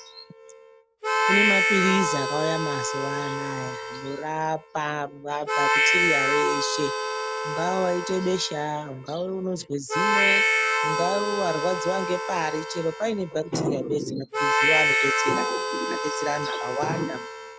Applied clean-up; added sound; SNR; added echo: none; Harmonica; -2 dB; none.